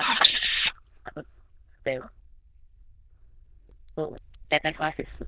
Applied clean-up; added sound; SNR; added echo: neural diffusion model UNIVERSE++.